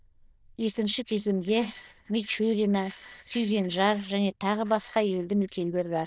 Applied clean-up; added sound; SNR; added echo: neural diffusion model UNIVERSE++.